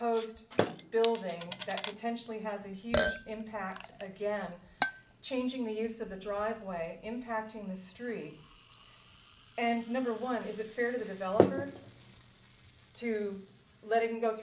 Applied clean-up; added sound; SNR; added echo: none; Chink, clink / Liquid; 0 dB; reverberation time 0.4 s.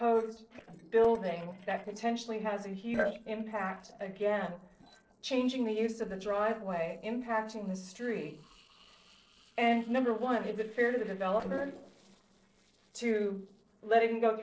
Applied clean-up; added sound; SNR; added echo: neural separator model SepFormer DNS4.